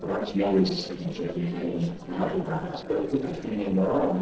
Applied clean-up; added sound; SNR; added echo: neural separator model SepFormer DNS4.